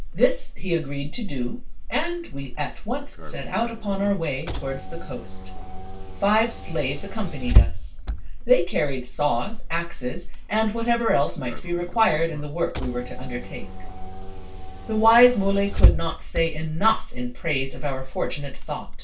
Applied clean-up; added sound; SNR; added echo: none; Engine / Car; 0 dB; reverberation time 0.2 s.